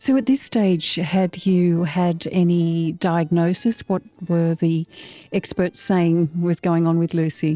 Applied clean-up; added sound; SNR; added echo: neural separator model SepFormer DNS4.